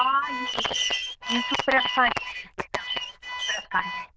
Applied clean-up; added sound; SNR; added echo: neural diffusion model UNIVERSE++.